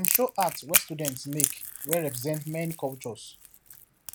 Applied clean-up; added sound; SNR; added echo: none; Crackle; -1 dB; none.